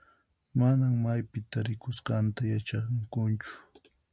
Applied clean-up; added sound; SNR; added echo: none; none; none; none.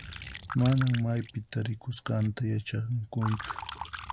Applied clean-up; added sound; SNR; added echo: none; Liquid; 12 dB; none.